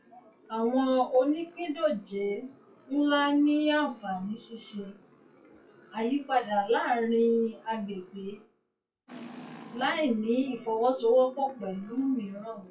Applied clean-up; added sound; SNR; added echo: classical method WPE with log-MMSE.